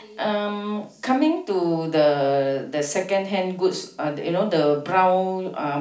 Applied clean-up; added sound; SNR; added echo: none; none; none; reverberation time 0.4 s.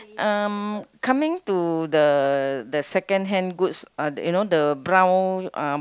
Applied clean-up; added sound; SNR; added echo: none; none; none; none.